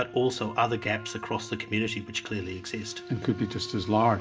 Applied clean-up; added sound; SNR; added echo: none; Wind instrument, woodwind instrument; 16 dB; reverberation time 0.5 s.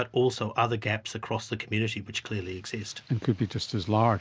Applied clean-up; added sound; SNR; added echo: none; none; none; none.